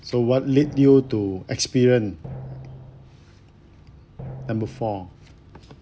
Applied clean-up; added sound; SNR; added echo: none; Drum; 14 dB; none.